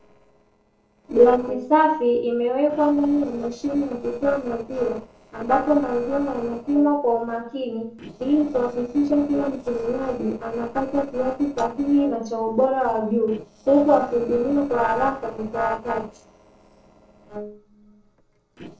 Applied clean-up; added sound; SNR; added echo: neural separator model SepFormer DNS4.